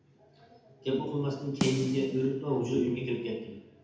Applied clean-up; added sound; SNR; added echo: none; Snare drum; 7 dB; reverberation time 0.8 s.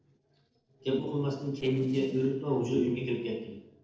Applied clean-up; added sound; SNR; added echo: neural separator model SepFormer DNS4.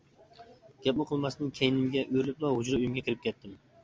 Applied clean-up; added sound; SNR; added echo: none; none; none; none.